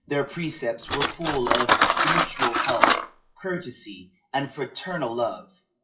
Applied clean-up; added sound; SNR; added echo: classical method WPE with log-MMSE.